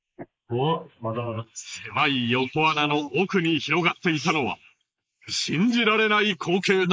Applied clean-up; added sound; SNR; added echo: neural mask model Resemble Enhance denoiser.